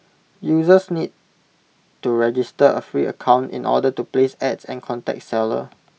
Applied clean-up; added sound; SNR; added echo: none; none; none; none.